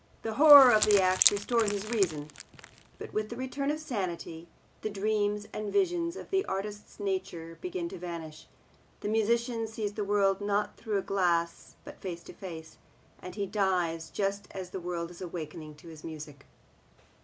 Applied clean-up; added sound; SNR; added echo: neural mask model Resemble Enhance denoiser.